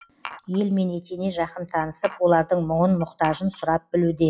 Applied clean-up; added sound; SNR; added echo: classical method log-MMSE.